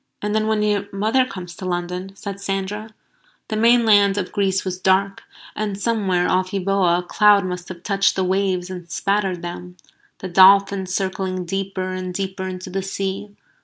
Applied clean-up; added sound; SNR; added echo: none; none; none; none.